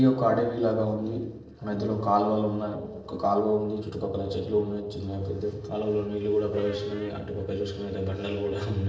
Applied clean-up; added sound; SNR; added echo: neural separator model SepFormer DNS4.